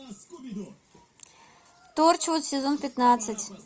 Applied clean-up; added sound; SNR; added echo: none; none; none; none.